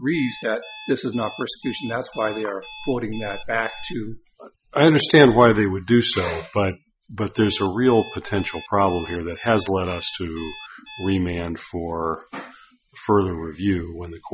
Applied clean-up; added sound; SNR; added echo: classical method Wiener filter.